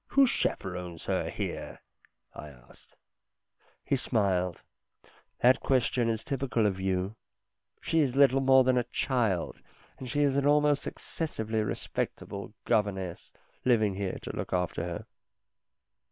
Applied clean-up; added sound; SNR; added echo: neural separator model SepFormer WHAM!.